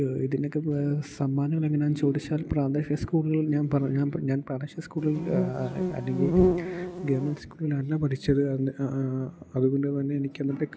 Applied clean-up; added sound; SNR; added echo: none; Insect; 0 dB; none.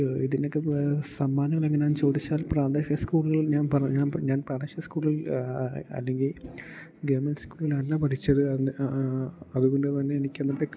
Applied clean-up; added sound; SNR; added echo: none; none; none; none.